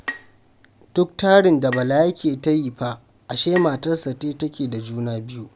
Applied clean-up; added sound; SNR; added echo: none; Bowed string instrument; 17 dB; none.